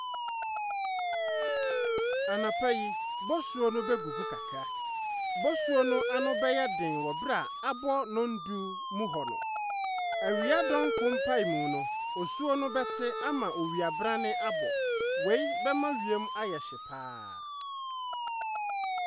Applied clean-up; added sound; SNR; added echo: none; Siren; -1 dB; none.